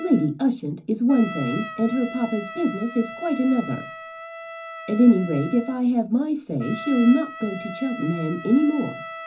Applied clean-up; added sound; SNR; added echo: none; Trumpet; 14 dB; reverberation time 0.3 s.